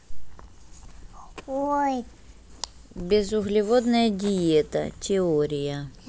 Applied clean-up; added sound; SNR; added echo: none; none; none; none.